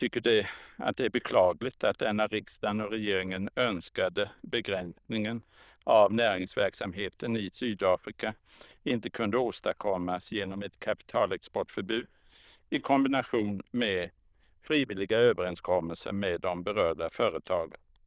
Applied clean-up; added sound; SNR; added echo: neural diffusion model UNIVERSE++.